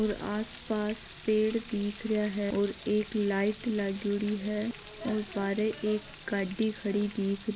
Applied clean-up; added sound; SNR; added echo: none; Frying (food); 13 dB; none.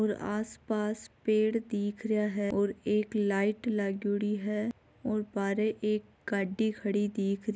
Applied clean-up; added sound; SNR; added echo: none; none; none; none.